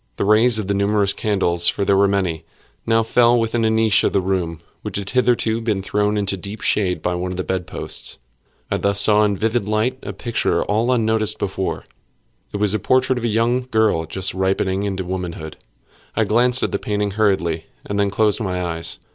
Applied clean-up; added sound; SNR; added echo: none; none; none; none.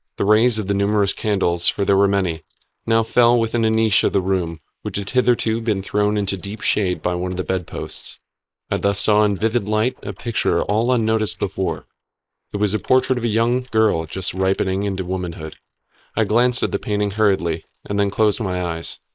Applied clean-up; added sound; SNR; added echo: neural mask model Resemble Enhance denoiser.